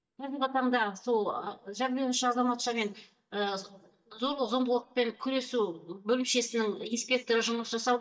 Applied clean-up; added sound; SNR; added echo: neural mask model DeepFilterNet 3.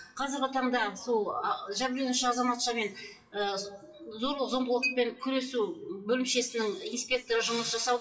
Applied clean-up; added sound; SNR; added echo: classical method WPE with log-MMSE.